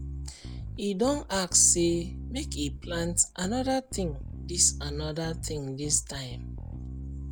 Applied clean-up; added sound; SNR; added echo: none; Bass guitar; 8 dB; none.